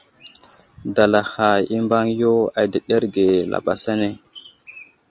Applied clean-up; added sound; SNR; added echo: none; none; none; none.